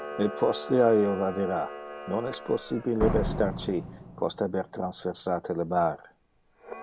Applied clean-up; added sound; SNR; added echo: none; Camera + Slam; 9 dB; none.